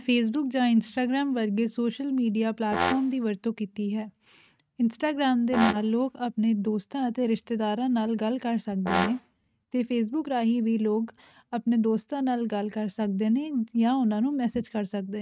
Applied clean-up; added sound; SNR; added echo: neural mask model RNNoise.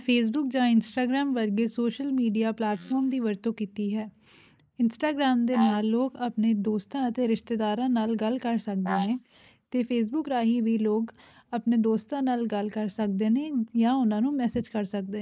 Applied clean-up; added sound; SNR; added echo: neural mask model Resemble Enhance denoiser.